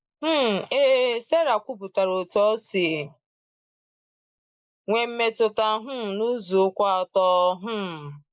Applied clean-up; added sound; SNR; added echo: neural mask model Resemble Enhance denoiser.